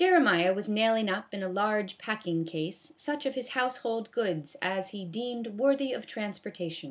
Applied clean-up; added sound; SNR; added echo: none; none; none; none.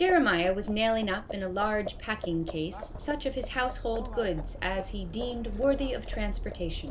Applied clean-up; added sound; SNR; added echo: none; Livestock, farm animals, working animals; 8 dB; none.